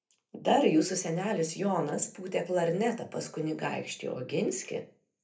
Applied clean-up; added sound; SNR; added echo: none; none; none; reverberation time 0.3 s.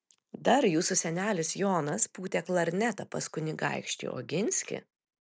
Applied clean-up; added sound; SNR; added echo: none; none; none; none.